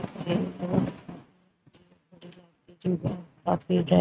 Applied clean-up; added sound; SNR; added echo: neural mask model RNNoise.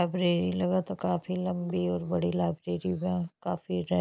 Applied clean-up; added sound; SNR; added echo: none; none; none; none.